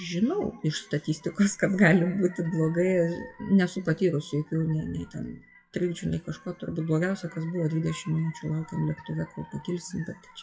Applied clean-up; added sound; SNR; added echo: classical method WPE with log-MMSE.